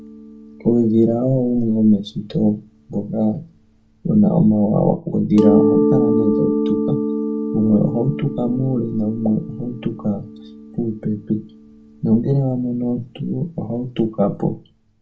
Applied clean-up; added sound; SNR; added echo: none; Mallet percussion; 5 dB; reverberation time 0.2 s.